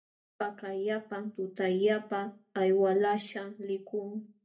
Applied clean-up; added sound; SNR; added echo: none; none; none; reverberation time 0.3 s.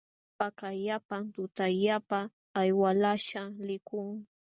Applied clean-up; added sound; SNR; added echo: none; none; none; none.